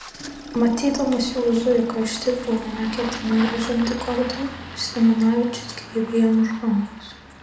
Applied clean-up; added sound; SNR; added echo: none; Engine starting; 13 dB; reverberation time 0.7 s.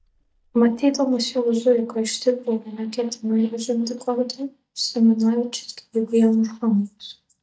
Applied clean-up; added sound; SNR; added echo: neural mask model DeepFilterNet 3.